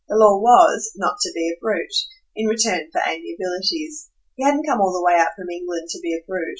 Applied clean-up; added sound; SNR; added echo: none; none; none; none.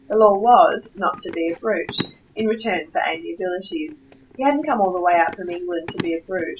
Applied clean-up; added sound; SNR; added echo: none; Run; 18 dB; none.